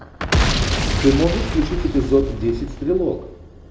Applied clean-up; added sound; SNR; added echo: none; Boom; 1 dB; reverberation time 0.8 s.